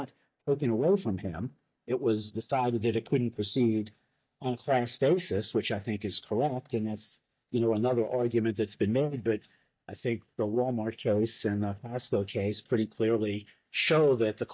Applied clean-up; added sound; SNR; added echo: neural mask model DeepFilterNet 3.